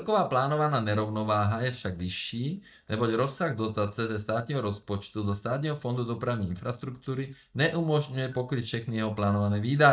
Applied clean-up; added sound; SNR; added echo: neural mask model DeepFilterNet 3.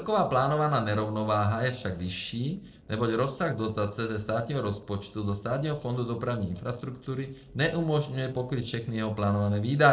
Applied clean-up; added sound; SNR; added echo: neural separator model SepFormer DNS4.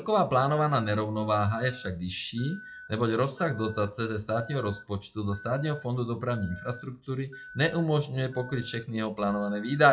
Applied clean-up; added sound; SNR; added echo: classical method WPE with log-MMSE.